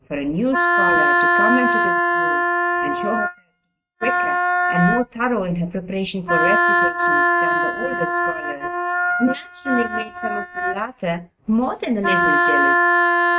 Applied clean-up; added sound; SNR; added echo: neural mask model RNNoise.